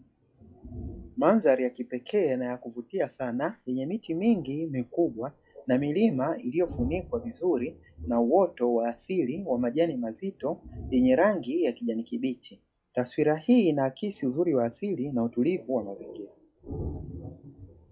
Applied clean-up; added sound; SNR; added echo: classical method log-MMSE.